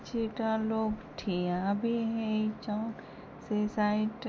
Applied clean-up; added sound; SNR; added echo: none; none; none; none.